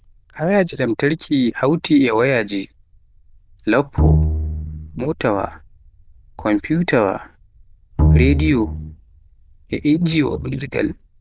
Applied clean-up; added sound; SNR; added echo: neural diffusion model UNIVERSE++.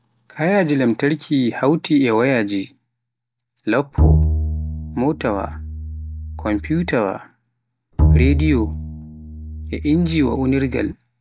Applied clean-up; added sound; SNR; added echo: none; Bowed string instrument; 0 dB; none.